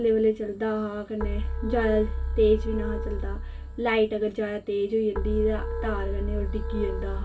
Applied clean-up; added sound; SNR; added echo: none; Keyboard (musical); 4 dB; reverberation time 0.2 s.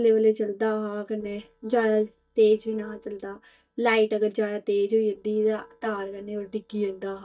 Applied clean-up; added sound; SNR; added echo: neural mask model DeepFilterNet 3.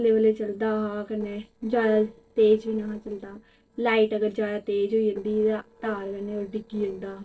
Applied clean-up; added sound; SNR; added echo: neural separator model SepFormer DNS4.